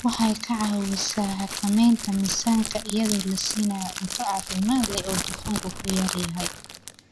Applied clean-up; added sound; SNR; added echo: none; Crackle; 7 dB; none.